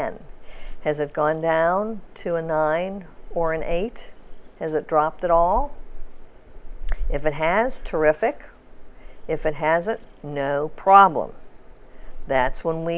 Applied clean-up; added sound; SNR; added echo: none; Meow / Purr; 7 dB; none.